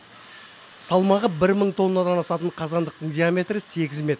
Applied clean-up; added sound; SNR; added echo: none; none; none; none.